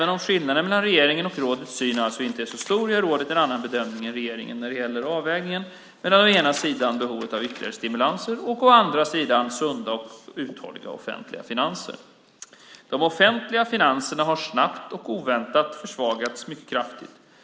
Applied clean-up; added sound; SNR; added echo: none; none; none; none.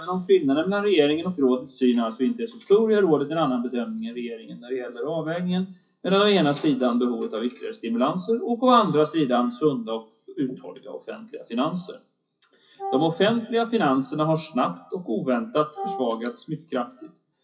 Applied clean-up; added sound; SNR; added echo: classical method WPE with log-MMSE.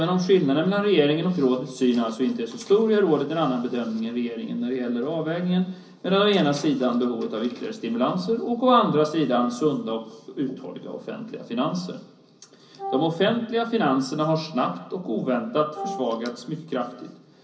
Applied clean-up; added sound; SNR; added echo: none; Wind instrument, woodwind instrument; 11 dB; reverberation time 0.5 s.